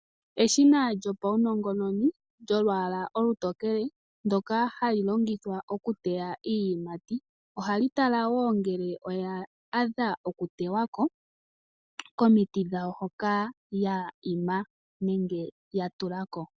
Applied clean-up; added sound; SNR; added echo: none; none; none; none.